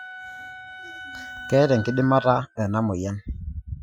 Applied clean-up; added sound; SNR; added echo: classical method Wiener filter.